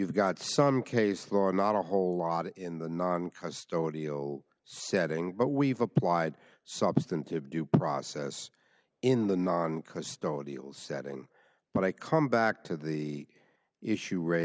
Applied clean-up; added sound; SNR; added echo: none; none; none; none.